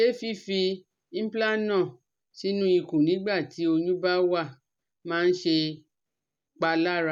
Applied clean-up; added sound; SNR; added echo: none; none; none; none.